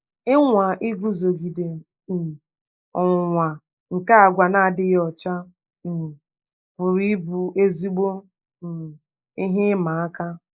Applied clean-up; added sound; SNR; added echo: neural mask model Resemble Enhance denoiser.